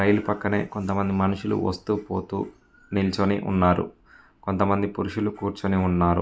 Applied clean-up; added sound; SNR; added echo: none; none; none; none.